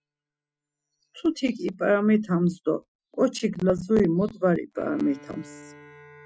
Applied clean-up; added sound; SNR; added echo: classical method Wiener filter.